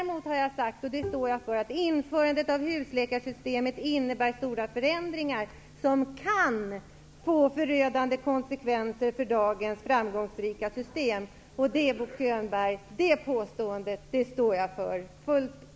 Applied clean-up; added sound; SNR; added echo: none; Bowed string instrument; 13 dB; none.